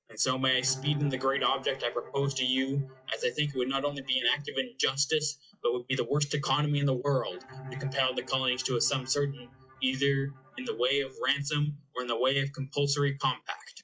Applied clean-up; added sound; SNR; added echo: classical method log-MMSE.